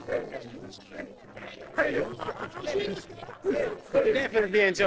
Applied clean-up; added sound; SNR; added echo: neural separator model SepFormer DNS4.